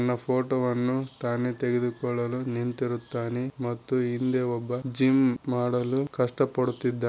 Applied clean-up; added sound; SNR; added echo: none; none; none; none.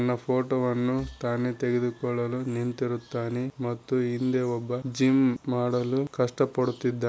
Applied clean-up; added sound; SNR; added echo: none; Marimba, xylophone; 18 dB; none.